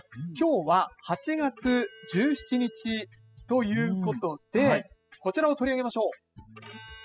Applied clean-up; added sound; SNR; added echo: classical method spectral subtraction.